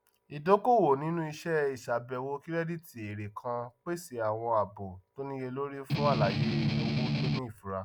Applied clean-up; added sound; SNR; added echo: none; Strum; -3 dB; none.